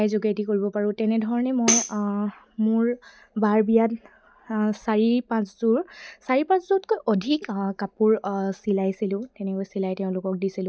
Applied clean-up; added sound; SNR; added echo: none; Tambourine; 4 dB; none.